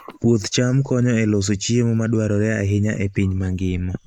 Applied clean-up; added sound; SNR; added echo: neural mask model Resemble Enhance denoiser.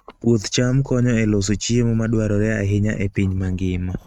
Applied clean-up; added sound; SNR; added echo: neural mask model RNNoise.